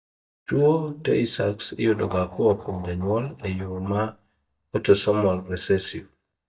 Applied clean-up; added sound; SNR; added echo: neural mask model DeepFilterNet 3.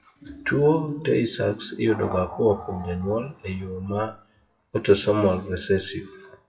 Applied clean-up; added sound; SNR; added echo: classical method WPE with log-MMSE.